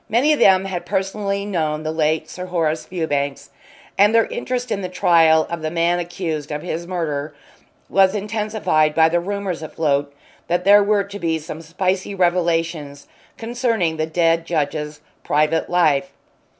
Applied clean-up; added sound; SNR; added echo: none; none; none; none.